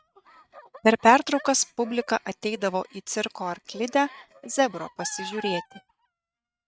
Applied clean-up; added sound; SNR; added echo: neural mask model RNNoise.